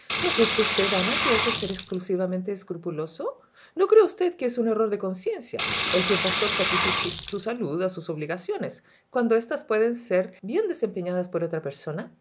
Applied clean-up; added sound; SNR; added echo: none; Sink (filling or washing) / Water; -2 dB; none.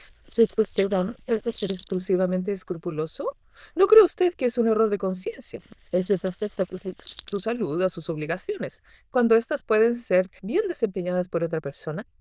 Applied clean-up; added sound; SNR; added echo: neural diffusion model UNIVERSE++.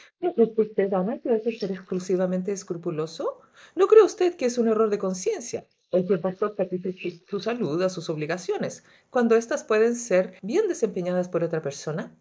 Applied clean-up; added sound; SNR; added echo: neural mask model Resemble Enhance denoiser.